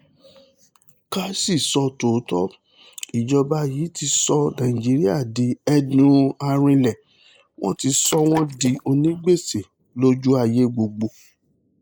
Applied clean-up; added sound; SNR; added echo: neural mask model Resemble Enhance denoiser.